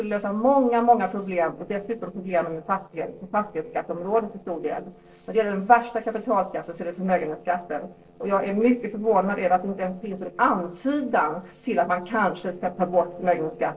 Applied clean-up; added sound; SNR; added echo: neural separator model SepFormer DNS4.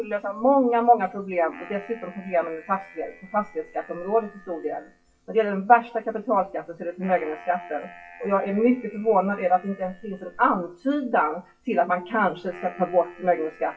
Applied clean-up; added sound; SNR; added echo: classical method WPE with log-MMSE.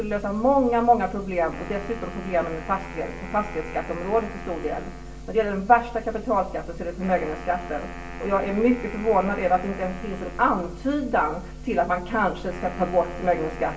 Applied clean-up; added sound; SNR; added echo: none; Wind instrument, woodwind instrument; 16 dB; reverberation time 0.3 s.